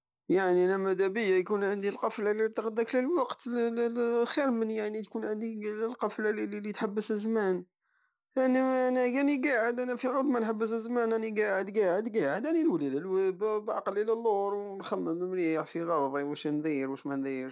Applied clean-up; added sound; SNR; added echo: none; none; none; none.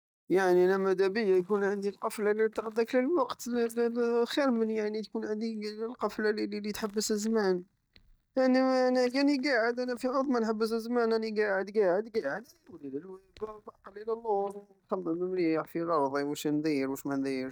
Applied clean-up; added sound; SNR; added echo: neural mask model DeepFilterNet 3.